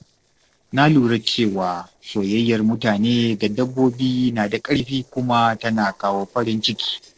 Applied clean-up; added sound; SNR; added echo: neural separator model SepFormer DNS4.